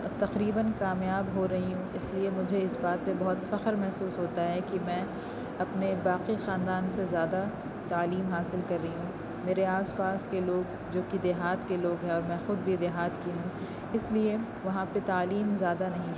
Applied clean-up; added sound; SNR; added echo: none; Engine / Truck / Car; 13 dB; none.